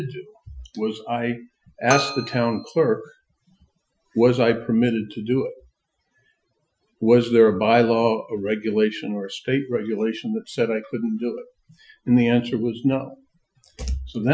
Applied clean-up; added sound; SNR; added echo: classical method Wiener filter.